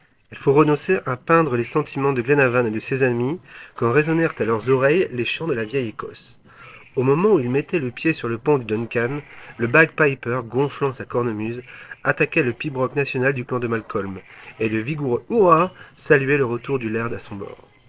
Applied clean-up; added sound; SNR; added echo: neural separator model SepFormer DNS4.